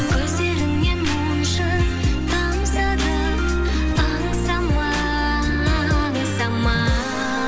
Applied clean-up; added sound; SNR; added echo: none; Cricket + Motorcycle / Engine; 14 dB; none.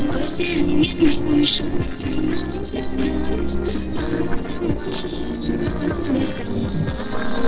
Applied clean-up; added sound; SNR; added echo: neural separator model SepFormer DNS4.